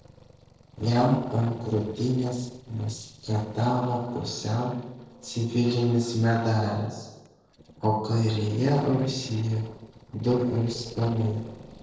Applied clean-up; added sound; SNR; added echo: neural separator model SepFormer DNS4.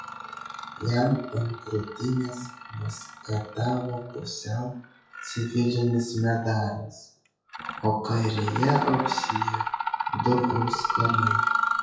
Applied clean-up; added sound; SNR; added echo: classical method WPE with log-MMSE.